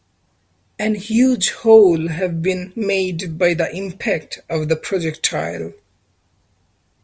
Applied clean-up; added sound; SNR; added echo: none; none; none; none.